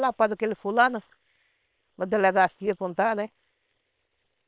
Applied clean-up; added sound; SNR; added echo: neural separator model SepFormer WHAM!.